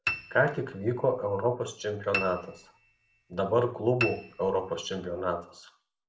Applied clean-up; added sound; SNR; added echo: none; Piano; 9 dB; reverberation time 0.3 s.